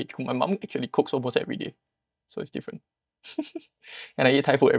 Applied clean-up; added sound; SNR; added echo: neural mask model DeepFilterNet 3.